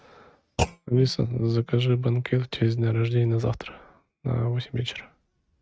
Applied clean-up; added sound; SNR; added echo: neural mask model RNNoise.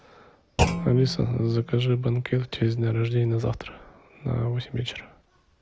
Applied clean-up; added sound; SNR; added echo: none; Thump, thud; 5 dB; none.